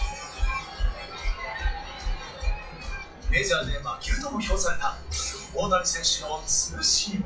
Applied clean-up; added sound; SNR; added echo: classical method WPE with log-MMSE.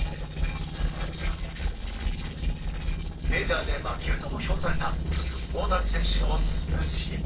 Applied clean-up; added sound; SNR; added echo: neural separator model SepFormer DNS4.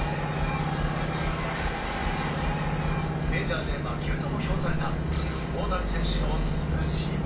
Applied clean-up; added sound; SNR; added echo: none; Engine / Boat, Water vehicle; 0 dB; reverberation time 0.3 s.